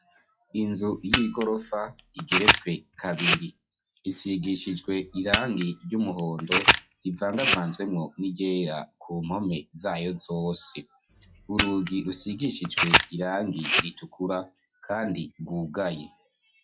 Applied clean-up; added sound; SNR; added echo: classical method log-MMSE.